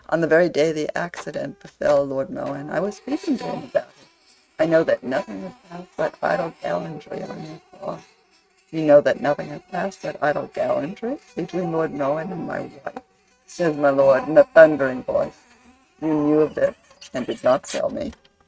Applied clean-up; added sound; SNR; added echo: neural mask model RNNoise.